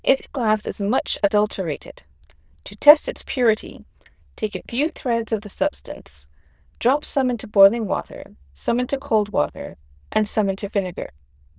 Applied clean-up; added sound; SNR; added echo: neural diffusion model UNIVERSE++.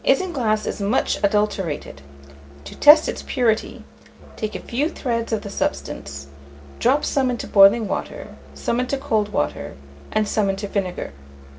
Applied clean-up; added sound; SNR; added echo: none; Musical instrument; 19 dB; none.